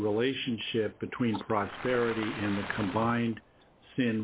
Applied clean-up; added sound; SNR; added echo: none; Waves, surf; 11 dB; none.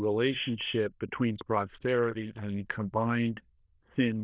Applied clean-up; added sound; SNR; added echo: neural diffusion model UNIVERSE++.